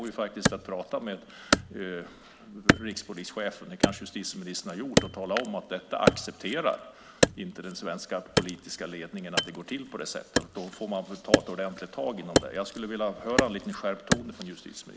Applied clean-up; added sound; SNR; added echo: none; Wood; -4 dB; none.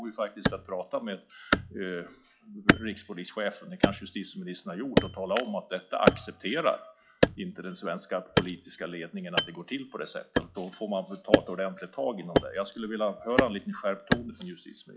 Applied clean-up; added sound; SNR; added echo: classical method log-MMSE.